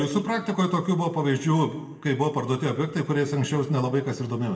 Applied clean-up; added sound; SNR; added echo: none; none; none; reverberation time 0.7 s.